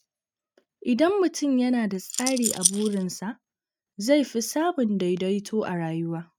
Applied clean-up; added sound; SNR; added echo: neural mask model RNNoise.